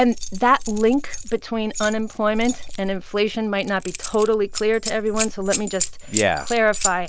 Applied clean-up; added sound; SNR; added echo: none; Keys jangling; 7 dB; none.